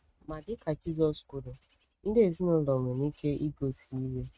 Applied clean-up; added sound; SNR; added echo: neural mask model RNNoise.